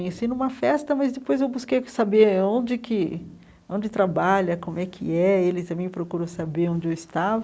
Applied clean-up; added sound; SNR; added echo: none; none; none; none.